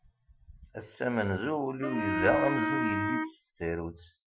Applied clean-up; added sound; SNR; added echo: classical method Wiener filter.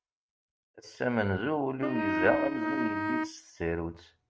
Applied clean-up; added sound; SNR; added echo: neural mask model RNNoise.